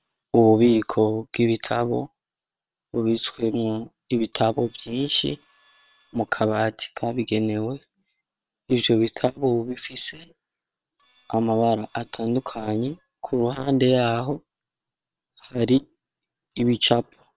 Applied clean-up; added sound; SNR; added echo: neural separator model SepFormer WHAM!.